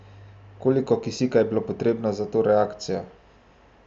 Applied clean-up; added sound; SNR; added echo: none; none; none; none.